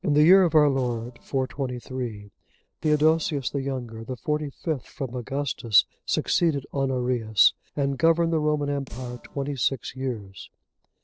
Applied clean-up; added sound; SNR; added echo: neural separator model SepFormer DNS4.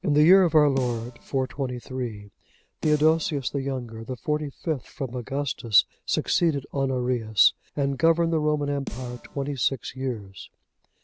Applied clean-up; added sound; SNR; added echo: none; Snare drum; 19 dB; none.